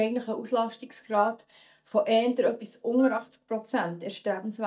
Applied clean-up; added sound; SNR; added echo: neural mask model DeepFilterNet 3.